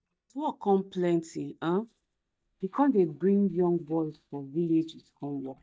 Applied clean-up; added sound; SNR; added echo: neural mask model DeepFilterNet 3.